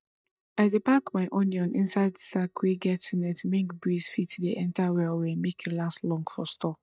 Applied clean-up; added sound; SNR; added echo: neural mask model DeepFilterNet 3.